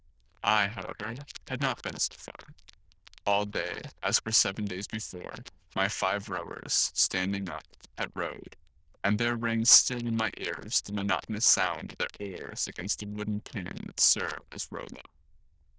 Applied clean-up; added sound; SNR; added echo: neural diffusion model UNIVERSE++.